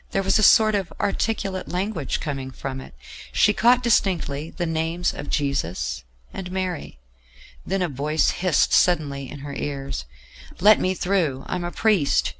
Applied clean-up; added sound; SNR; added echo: none; none; none; none.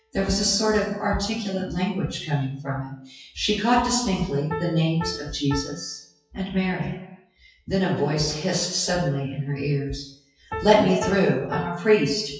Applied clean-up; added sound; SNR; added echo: classical method WPE with log-MMSE.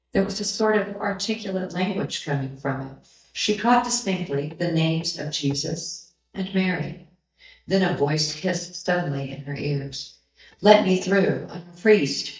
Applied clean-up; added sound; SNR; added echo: neural mask model DeepFilterNet 3.